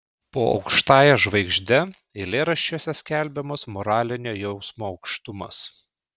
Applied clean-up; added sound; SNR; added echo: none; none; none; none.